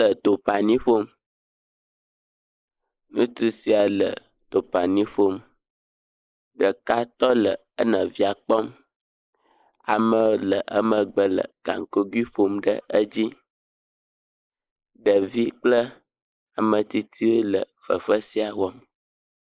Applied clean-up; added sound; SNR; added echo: neural mask model Resemble Enhance denoiser.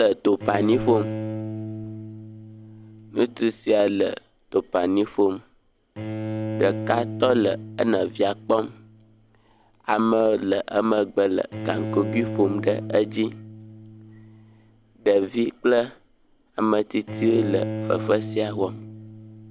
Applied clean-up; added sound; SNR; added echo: none; Bowed string instrument; 10 dB; none.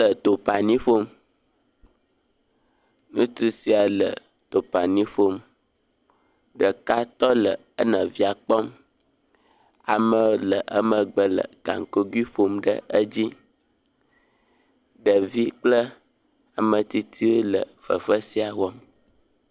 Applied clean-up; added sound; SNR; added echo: none; none; none; none.